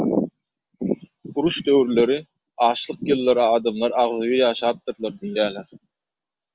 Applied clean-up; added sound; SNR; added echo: none; none; none; none.